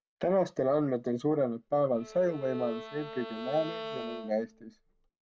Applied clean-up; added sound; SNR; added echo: none; Bowed string instrument; 11 dB; none.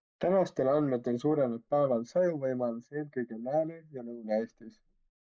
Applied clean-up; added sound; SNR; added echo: neural mask model Resemble Enhance denoiser.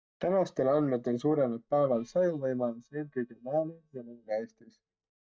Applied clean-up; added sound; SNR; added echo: neural mask model DeepFilterNet 3.